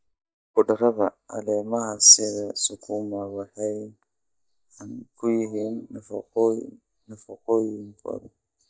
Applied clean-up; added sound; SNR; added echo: neural mask model DeepFilterNet 3.